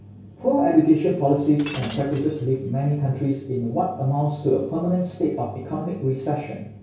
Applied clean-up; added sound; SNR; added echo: none; Shatter; 17 dB; reverberation time 0.6 s.